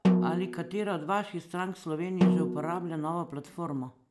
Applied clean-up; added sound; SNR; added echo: none; Snare drum; -3 dB; none.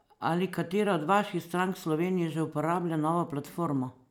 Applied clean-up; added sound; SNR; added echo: none; none; none; none.